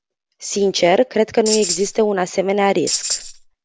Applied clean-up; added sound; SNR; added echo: none; Tambourine; 5 dB; none.